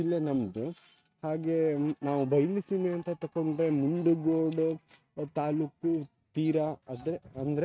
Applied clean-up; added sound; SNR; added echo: neural mask model RNNoise.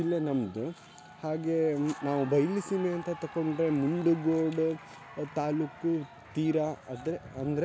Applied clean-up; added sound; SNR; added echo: none; Cheering; 18 dB; none.